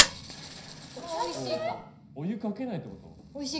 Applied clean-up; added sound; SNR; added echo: none; Fire; -2 dB; reverberation time 0.5 s.